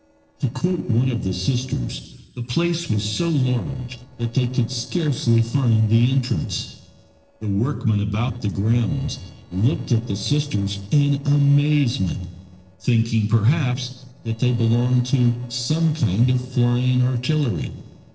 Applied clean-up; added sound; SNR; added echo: neural separator model SepFormer DNS4.